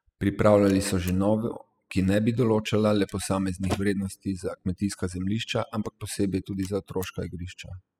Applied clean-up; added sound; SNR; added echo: classical method spectral subtraction.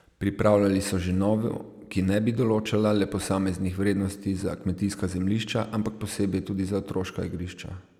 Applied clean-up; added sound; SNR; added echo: none; none; none; none.